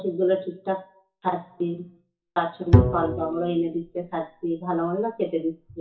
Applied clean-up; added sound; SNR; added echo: classical method WPE with log-MMSE.